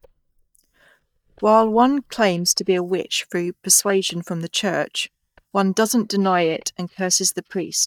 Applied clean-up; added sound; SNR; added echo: neural mask model DeepFilterNet 3.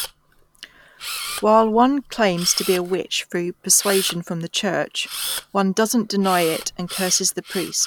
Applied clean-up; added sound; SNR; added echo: none; Camera; 12 dB; none.